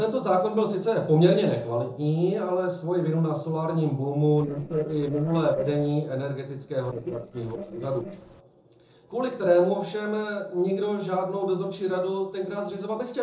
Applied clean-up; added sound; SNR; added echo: neural separator model SepFormer DNS4.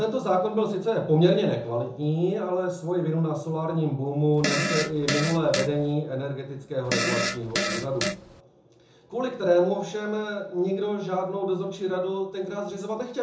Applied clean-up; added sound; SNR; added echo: none; Fart; 3 dB; reverberation time 0.6 s.